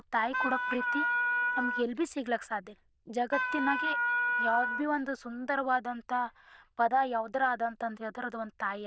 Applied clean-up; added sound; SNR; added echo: neural diffusion model UNIVERSE++.